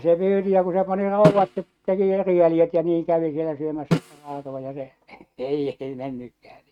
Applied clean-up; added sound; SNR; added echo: neural mask model RNNoise.